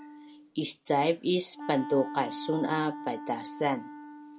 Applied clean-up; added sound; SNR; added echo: none; Wind instrument, woodwind instrument; 11 dB; none.